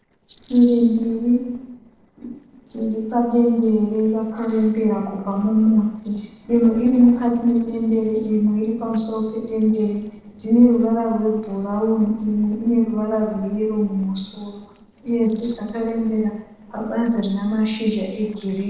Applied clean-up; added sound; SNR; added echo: neural separator model SepFormer DNS4.